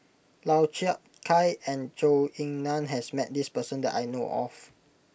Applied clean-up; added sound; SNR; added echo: none; none; none; none.